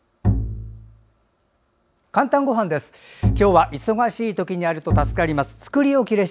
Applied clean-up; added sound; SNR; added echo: none; Bowed string instrument; 4 dB; none.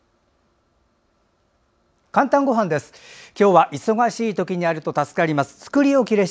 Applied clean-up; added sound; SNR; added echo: none; none; none; none.